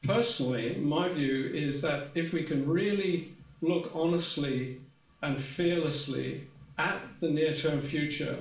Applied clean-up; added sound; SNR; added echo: none; none; none; reverberation time 0.4 s.